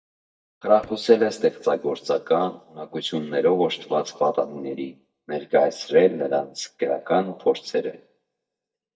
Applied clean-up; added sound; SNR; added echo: neural mask model DeepFilterNet 3.